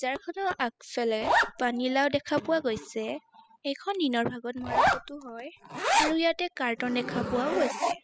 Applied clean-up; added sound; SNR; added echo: classical method spectral subtraction.